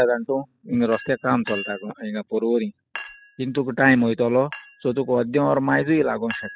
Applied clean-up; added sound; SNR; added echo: classical method spectral subtraction.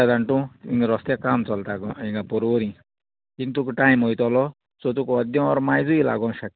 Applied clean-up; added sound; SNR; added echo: none; none; none; none.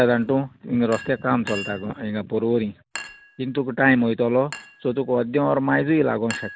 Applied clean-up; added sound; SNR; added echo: none; Chink, clink; 18 dB; none.